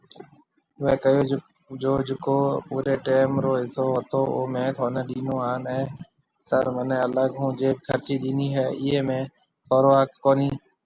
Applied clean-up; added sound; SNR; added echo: none; none; none; none.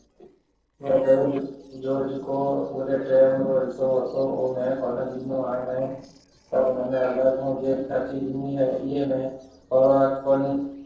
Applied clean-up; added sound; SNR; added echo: neural separator model SepFormer DNS4.